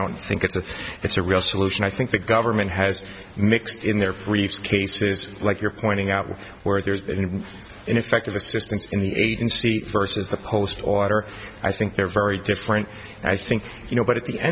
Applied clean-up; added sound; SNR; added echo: none; none; none; none.